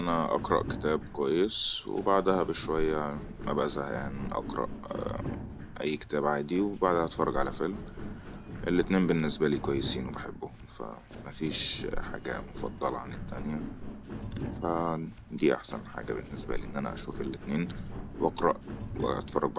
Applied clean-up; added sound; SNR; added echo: none; Walk, footsteps; 8 dB; none.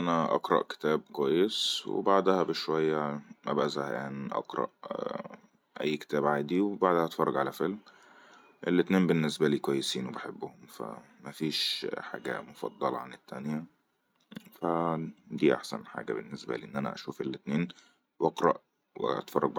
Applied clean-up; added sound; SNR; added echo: none; none; none; none.